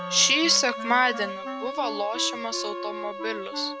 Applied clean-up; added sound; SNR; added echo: none; Bowed string instrument + Wind instrument, woodwind instrument; 7 dB; none.